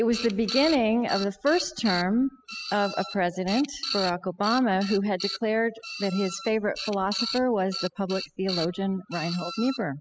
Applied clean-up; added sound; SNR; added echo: classical method spectral subtraction.